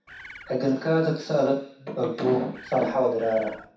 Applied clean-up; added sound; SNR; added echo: none; Bird; 18 dB; reverberation time 0.7 s.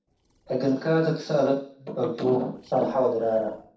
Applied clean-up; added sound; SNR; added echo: neural separator model SepFormer DNS4.